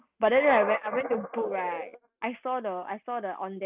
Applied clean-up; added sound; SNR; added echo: neural mask model RNNoise.